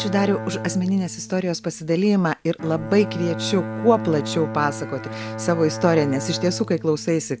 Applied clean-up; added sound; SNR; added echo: none; Bowed string instrument; 9 dB; none.